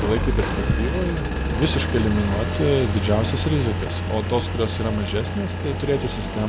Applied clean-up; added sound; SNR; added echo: none; Engine; 0 dB; none.